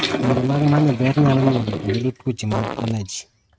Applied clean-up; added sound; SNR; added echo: neural mask model RNNoise.